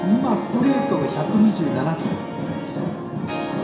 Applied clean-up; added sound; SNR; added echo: none; Harp; 9 dB; reverberation time 0.7 s.